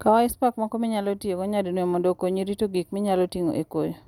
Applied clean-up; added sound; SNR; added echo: none; none; none; none.